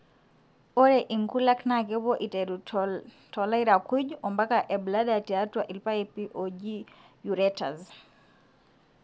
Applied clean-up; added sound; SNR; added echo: none; none; none; none.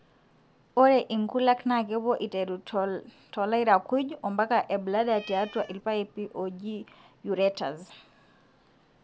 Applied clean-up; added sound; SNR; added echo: none; Cat; 19 dB; none.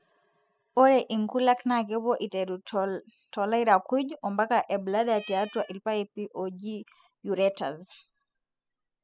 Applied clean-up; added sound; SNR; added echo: classical method spectral subtraction.